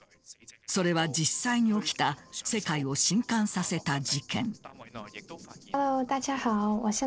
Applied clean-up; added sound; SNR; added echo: neural separator model SepFormer DNS4.